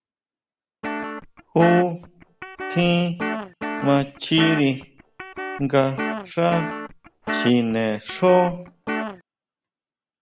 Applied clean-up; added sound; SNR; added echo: none; Guitar; 7 dB; none.